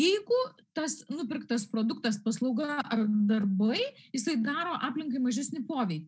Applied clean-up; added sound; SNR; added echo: none; none; none; none.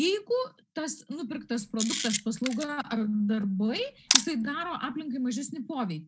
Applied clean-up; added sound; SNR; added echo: none; Camera; 3 dB; none.